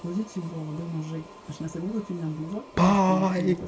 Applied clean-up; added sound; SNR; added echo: none; Toilet flush; -5 dB; reverberation time 0.2 s.